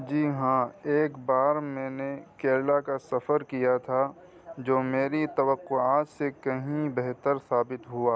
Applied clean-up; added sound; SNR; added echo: none; none; none; none.